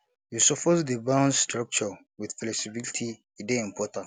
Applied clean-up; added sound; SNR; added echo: none; none; none; none.